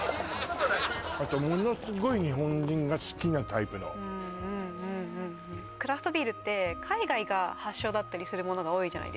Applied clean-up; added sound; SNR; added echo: none; none; none; none.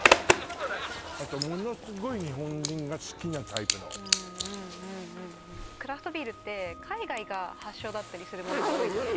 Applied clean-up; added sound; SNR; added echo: none; Zipper (clothing); -4 dB; none.